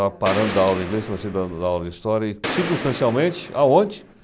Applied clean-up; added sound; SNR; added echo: none; Tambourine + Gunshot, gunfire; 7 dB; none.